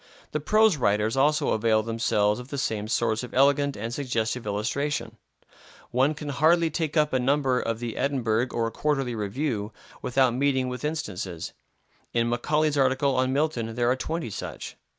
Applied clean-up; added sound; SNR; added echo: none; none; none; none.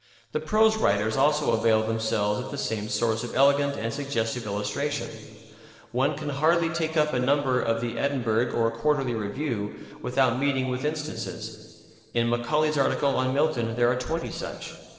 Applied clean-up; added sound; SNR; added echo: neural separator model SepFormer DNS4.